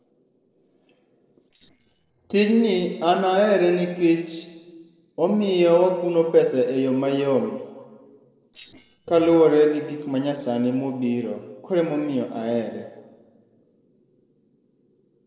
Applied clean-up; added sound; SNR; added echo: neural separator model SepFormer DNS4.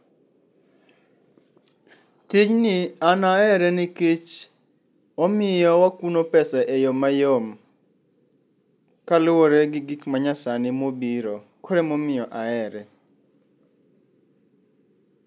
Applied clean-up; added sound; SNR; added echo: none; none; none; none.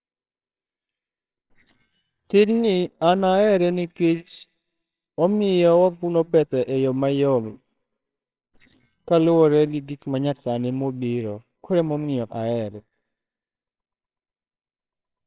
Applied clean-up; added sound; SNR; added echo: neural separator model SepFormer WHAMR!.